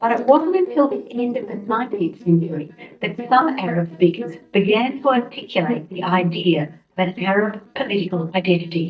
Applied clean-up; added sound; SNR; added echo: neural mask model DeepFilterNet 3.